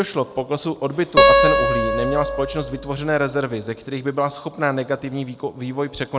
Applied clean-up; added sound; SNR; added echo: none; Acoustic guitar; -4 dB; none.